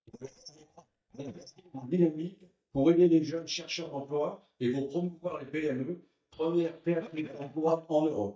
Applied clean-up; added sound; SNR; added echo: neural mask model DeepFilterNet 3.